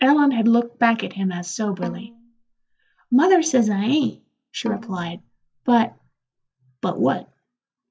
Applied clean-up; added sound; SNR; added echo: classical method log-MMSE.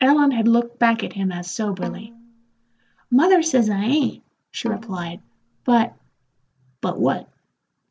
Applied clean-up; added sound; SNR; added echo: none; Bowed string instrument; 18 dB; none.